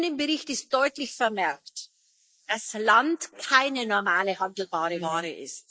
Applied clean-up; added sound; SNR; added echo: neural mask model Resemble Enhance denoiser.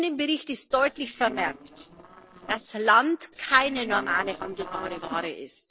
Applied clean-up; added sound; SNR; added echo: neural separator model SepFormer DNS4.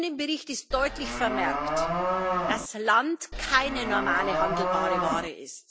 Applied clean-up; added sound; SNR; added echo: none; Livestock, farm animals, working animals; 0 dB; none.